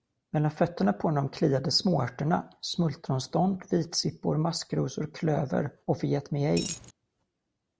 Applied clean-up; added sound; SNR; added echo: none; Coin (dropping); 8 dB; none.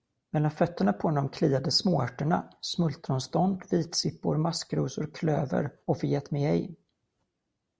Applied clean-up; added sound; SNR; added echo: none; none; none; none.